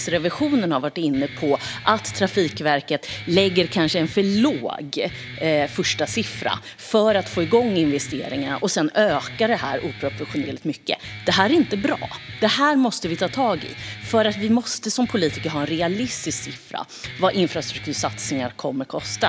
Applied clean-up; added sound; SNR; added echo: none; Guitar; 14 dB; none.